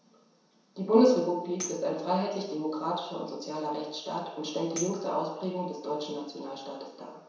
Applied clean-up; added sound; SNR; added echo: none; Tambourine; 14 dB; reverberation time 0.7 s.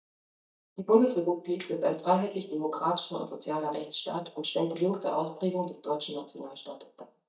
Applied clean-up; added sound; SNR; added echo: neural mask model DeepFilterNet 3.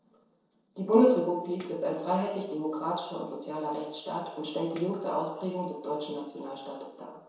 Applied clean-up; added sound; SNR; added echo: neural separator model SepFormer DNS4.